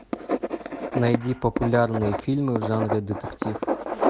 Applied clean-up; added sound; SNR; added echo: none; Writing; 3 dB; none.